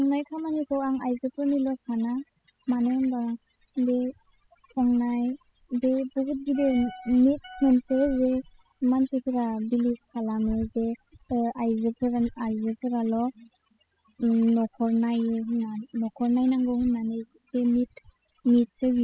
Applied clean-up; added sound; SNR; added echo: classical method spectral subtraction.